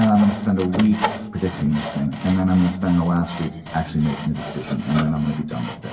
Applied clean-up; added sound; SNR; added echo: none; Sawing; 11 dB; reverberation time 1.2 s.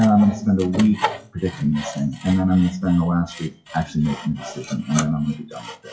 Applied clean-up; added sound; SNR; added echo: classical method WPE with log-MMSE.